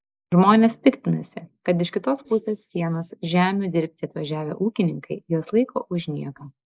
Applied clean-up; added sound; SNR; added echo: neural mask model Resemble Enhance denoiser.